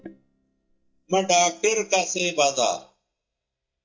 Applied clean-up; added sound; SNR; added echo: neural mask model DeepFilterNet 3.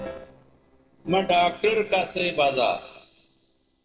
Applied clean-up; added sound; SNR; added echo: neural separator model SepFormer DNS4.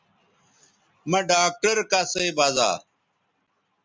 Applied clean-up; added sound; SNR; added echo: none; none; none; none.